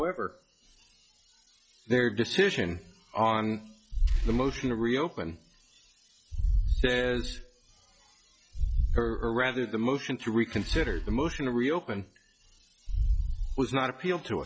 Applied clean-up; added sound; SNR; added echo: classical method log-MMSE.